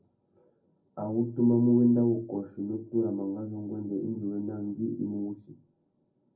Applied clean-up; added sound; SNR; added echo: none; none; none; reverberation time 0.4 s.